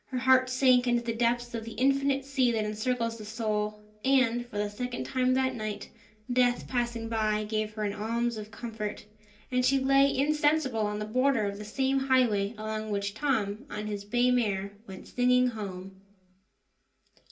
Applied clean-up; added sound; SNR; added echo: none; none; none; reverberation time 0.3 s.